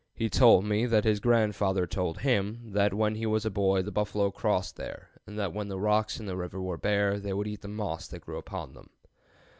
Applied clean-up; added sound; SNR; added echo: none; none; none; none.